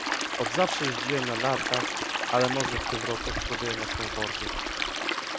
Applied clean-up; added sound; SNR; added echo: none; Stream; -1 dB; none.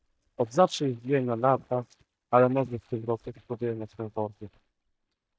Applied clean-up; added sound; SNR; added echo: neural mask model DeepFilterNet 3.